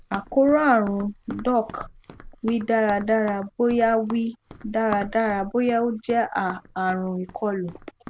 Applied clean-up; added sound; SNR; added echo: none; Run; 18 dB; none.